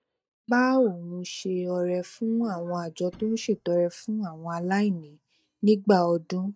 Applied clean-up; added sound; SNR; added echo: neural mask model DeepFilterNet 3.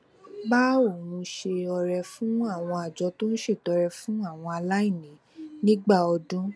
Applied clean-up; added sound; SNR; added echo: none; none; none; none.